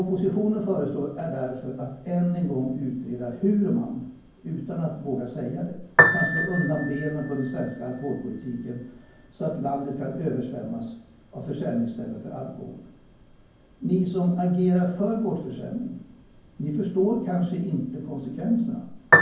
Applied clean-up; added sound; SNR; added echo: none; Piano; 4 dB; reverberation time 0.9 s.